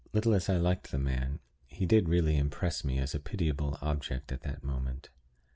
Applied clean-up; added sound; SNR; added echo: none; none; none; none.